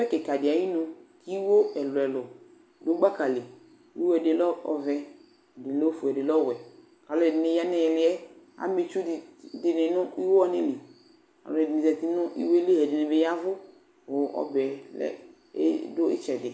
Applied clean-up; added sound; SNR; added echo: none; none; none; none.